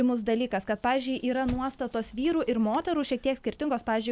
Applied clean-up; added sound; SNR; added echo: none; Thump, thud; 17 dB; none.